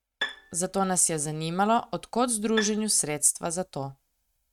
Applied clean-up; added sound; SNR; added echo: neural mask model RNNoise.